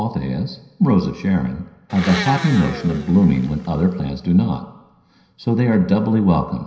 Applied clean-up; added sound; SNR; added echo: none; Domestic sounds, home sounds; 12 dB; reverberation time 0.9 s.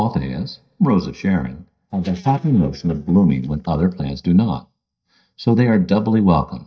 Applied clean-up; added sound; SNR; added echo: neural mask model DeepFilterNet 3.